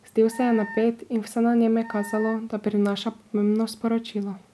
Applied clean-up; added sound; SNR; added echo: none; Wind instrument, woodwind instrument; 16 dB; none.